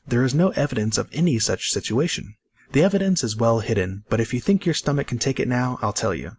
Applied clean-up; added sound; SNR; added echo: none; none; none; none.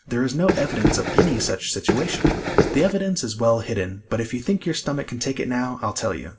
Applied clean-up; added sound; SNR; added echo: none; Run; -3 dB; reverberation time 0.3 s.